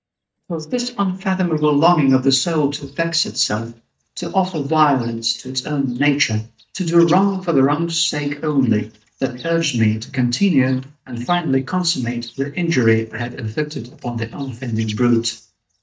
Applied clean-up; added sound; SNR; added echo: neural mask model DeepFilterNet 3.